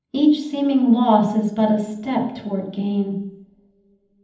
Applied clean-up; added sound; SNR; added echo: none; none; none; reverberation time 0.8 s.